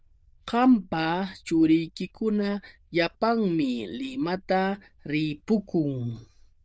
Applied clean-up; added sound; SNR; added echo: neural diffusion model UNIVERSE++.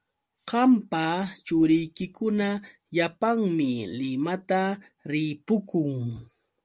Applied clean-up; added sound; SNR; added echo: none; none; none; none.